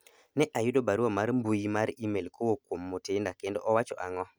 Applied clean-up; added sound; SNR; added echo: none; none; none; none.